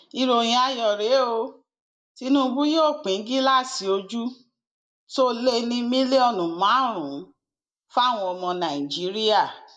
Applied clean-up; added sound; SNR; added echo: neural mask model Resemble Enhance denoiser.